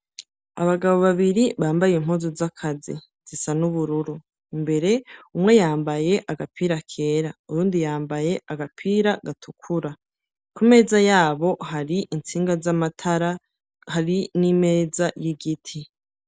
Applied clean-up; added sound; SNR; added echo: none; none; none; none.